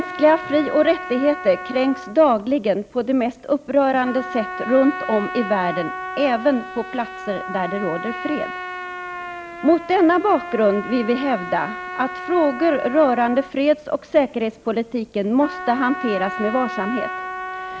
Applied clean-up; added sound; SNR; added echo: none; Trumpet; 11 dB; none.